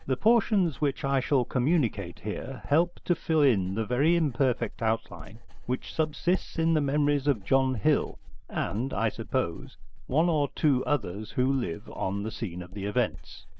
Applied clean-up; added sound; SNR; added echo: none; Writing; 10 dB; none.